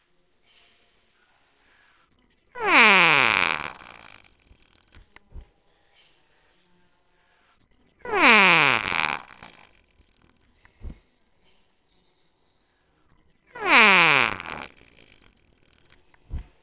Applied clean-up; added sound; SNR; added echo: neural separator model SepFormer WHAMR!.